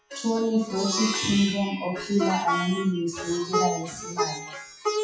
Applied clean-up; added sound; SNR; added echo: classical method WPE with log-MMSE.